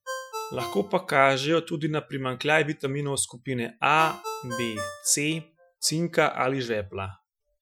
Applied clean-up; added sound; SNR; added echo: classical method Wiener filter.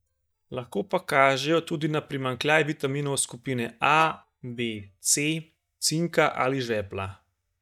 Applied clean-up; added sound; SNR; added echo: neural mask model DeepFilterNet 3.